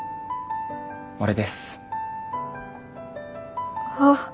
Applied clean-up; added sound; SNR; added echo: none; none; none; none.